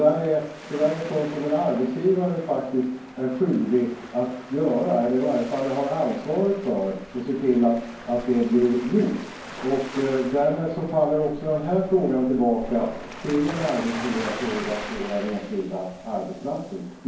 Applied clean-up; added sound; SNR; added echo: none; Waves, surf; 15 dB; reverberation time 0.9 s.